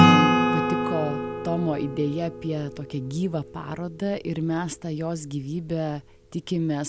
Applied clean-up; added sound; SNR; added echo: none; Acoustic guitar / Strum; -2 dB; none.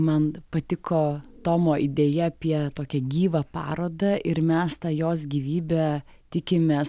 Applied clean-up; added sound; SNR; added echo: none; none; none; none.